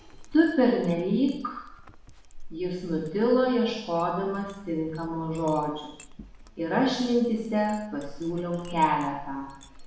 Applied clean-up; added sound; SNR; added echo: none; Chink, clink; 18 dB; reverberation time 0.7 s.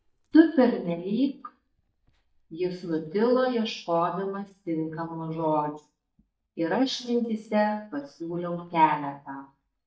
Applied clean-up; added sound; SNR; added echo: neural mask model DeepFilterNet 3.